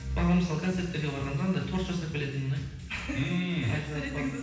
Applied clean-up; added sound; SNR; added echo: none; none; none; reverberation time 0.9 s.